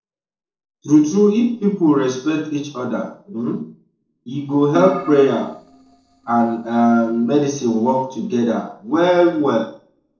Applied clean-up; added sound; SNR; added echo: neural separator model SepFormer DNS4.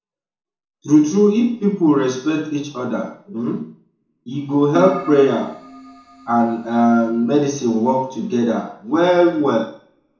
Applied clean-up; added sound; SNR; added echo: none; Keyboard (musical); 11 dB; reverberation time 0.7 s.